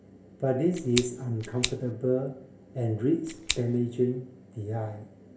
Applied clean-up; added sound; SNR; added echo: none; Scissors; 5 dB; reverberation time 0.3 s.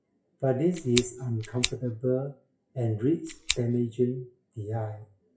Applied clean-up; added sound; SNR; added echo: classical method WPE with log-MMSE.